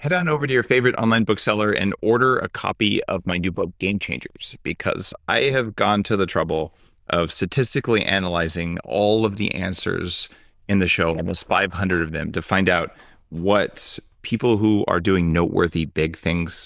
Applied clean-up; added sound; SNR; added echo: neural diffusion model UNIVERSE++.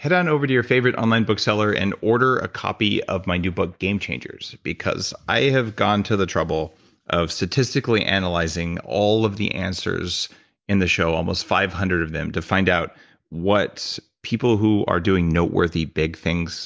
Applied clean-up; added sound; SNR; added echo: none; none; none; none.